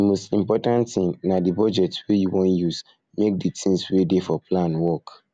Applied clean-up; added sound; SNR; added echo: none; none; none; none.